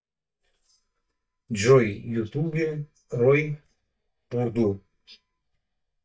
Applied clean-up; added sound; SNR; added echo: neural mask model DeepFilterNet 3.